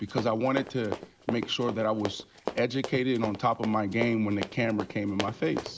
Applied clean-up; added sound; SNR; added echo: none; Run; 9 dB; none.